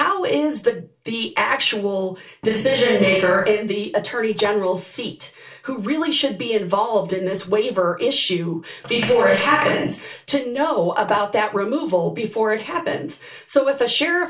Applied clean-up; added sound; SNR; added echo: none; Telephone; 20 dB; reverberation time 0.3 s.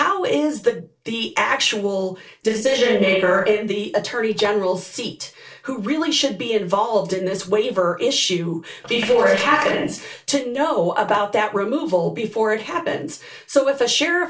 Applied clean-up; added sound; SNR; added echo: neural separator model SepFormer DNS4.